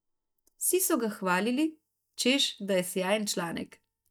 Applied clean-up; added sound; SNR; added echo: neural mask model DeepFilterNet 3.